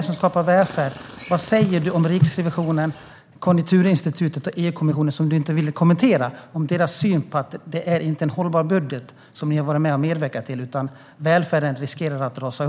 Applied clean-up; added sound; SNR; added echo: none; Chirp, tweet; 19 dB; none.